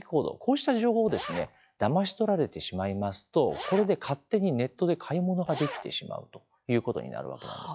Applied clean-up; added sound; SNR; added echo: classical method log-MMSE.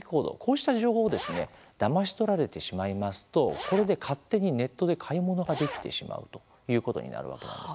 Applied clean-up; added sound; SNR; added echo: none; Zipper (clothing); 13 dB; none.